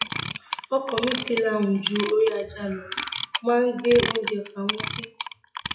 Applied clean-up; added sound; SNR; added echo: classical method WPE with log-MMSE.